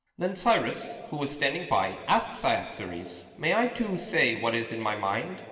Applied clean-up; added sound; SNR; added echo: none; none; none; reverberation time 2.2 s.